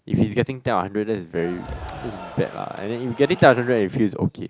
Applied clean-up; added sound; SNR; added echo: none; Cheering; 15 dB; none.